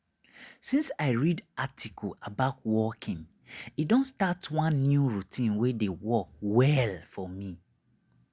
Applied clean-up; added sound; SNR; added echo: none; none; none; none.